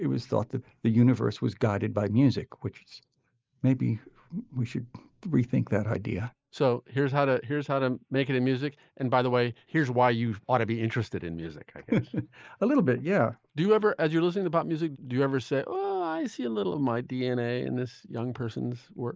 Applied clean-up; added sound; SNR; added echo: neural mask model Resemble Enhance denoiser.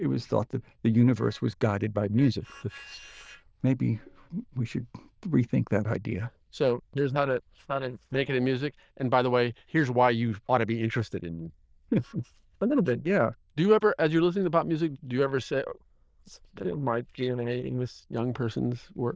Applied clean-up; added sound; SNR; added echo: neural diffusion model UNIVERSE++.